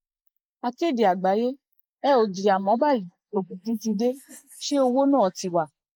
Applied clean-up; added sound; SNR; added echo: neural mask model Resemble Enhance denoiser.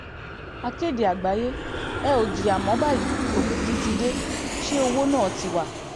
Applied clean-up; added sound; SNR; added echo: none; Aircraft; 3 dB; none.